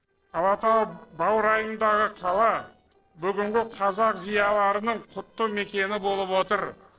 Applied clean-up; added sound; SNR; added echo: neural separator model SepFormer DNS4.